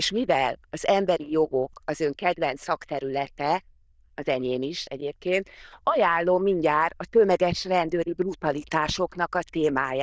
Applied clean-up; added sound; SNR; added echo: neural diffusion model UNIVERSE++.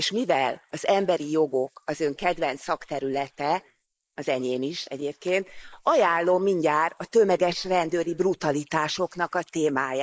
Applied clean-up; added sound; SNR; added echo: neural mask model Resemble Enhance denoiser.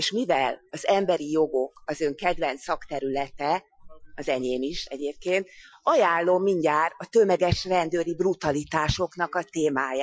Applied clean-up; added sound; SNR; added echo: classical method Wiener filter.